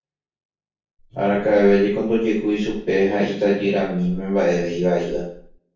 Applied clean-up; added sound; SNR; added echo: neural separator model SepFormer DNS4.